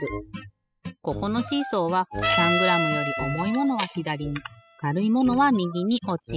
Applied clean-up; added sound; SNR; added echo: classical method spectral subtraction.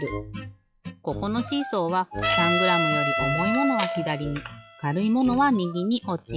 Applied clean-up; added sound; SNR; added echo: classical method log-MMSE.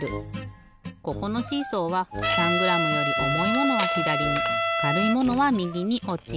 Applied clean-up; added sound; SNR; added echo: none; Trumpet; -1 dB; none.